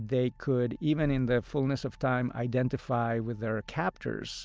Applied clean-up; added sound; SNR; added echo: none; none; none; none.